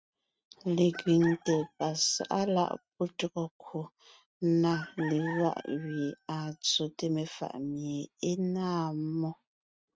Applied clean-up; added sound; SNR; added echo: neural mask model RNNoise.